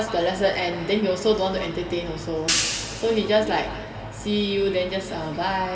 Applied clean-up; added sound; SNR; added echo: none; Hi-hat; 5 dB; reverberation time 2.0 s.